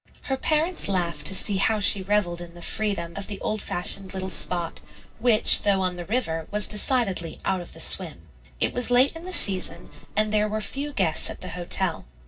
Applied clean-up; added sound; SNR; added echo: neural separator model SepFormer DNS4.